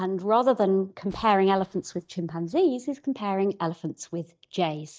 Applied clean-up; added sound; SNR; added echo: neural mask model DeepFilterNet 3.